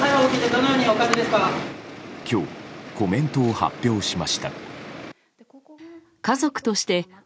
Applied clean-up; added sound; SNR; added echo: none; Dog; 14 dB; none.